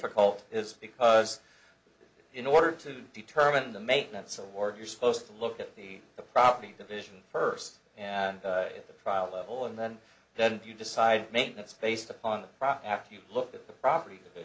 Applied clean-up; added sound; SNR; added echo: none; none; none; none.